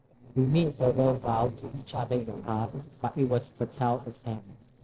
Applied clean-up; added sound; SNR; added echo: neural separator model SepFormer DNS4.